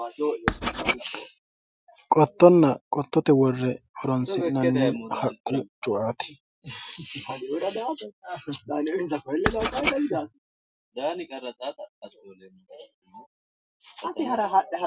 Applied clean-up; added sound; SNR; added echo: none; Writing; 4 dB; none.